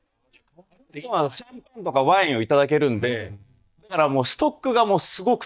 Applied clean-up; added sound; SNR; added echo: neural mask model DeepFilterNet 3.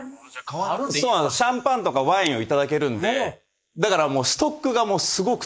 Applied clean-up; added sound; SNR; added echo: neural mask model Resemble Enhance denoiser.